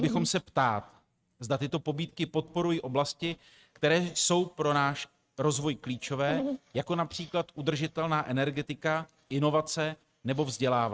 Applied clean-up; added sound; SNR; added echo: neural mask model RNNoise.